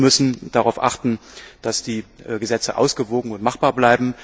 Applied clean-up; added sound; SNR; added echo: none; none; none; none.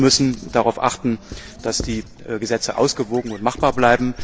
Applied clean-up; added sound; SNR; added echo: none; Squeak / Writing + Wind; 14 dB; none.